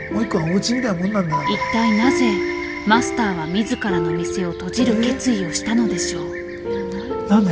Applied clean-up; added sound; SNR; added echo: none; Fixed-wing aircraft, airplane; 16 dB; none.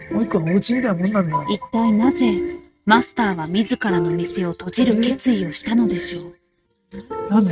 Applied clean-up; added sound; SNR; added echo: neural mask model RNNoise.